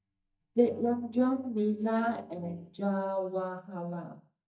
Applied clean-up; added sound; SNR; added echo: neural mask model DeepFilterNet 3.